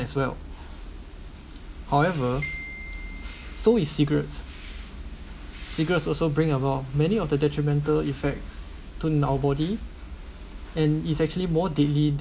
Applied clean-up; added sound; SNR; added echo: none; Glockenspiel; 17 dB; none.